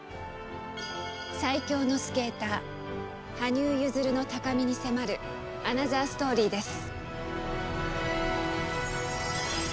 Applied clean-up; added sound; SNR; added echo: none; none; none; none.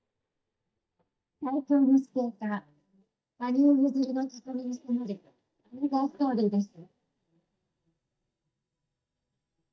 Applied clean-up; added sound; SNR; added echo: neural mask model DeepFilterNet 3.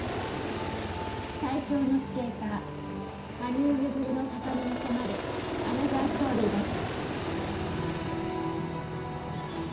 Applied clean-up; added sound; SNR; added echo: none; Aircraft; 4 dB; reverberation time 0.7 s.